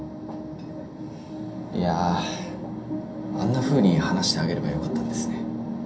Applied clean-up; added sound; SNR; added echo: none; none; none; reverberation time 0.3 s.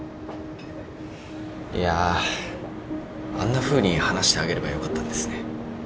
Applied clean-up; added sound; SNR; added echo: none; none; none; none.